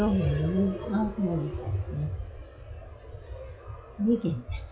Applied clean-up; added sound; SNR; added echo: classical method log-MMSE.